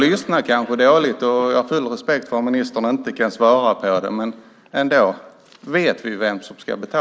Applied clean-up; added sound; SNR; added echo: none; none; none; none.